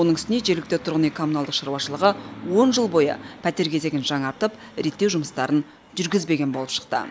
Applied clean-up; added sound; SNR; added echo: none; none; none; none.